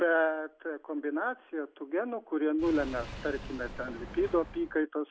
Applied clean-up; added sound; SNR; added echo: none; Engine / Car; 12 dB; none.